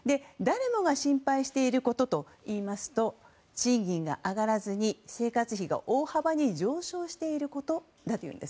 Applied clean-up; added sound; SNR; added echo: none; none; none; none.